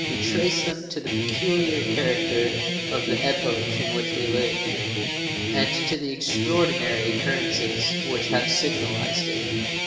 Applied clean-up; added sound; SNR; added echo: none; Guitar; -1 dB; reverberation time 2.6 s.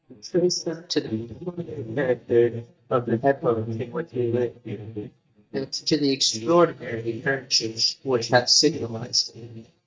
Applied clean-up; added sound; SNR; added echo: neural mask model DeepFilterNet 3.